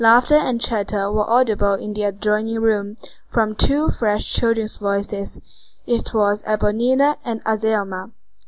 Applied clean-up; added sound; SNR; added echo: none; none; none; none.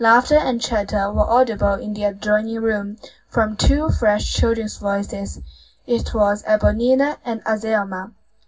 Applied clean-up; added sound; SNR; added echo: none; none; none; reverberation time 0.4 s.